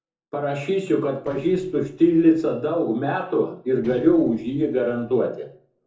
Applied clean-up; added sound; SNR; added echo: neural separator model SepFormer DNS4.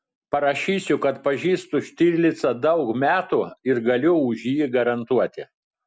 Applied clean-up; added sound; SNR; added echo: none; none; none; none.